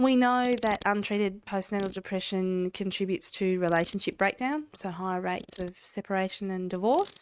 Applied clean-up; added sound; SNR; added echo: neural mask model RNNoise.